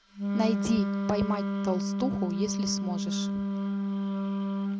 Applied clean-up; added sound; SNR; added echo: none; Wind instrument, woodwind instrument; -3 dB; none.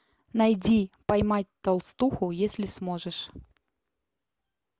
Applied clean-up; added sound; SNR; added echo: none; none; none; none.